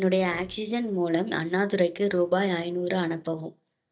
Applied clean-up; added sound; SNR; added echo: neural mask model DeepFilterNet 3.